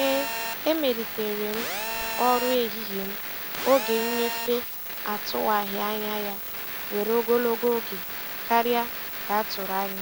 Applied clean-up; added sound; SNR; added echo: none; Telephone; 5 dB; none.